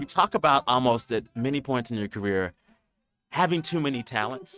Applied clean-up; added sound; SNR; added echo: neural mask model RNNoise.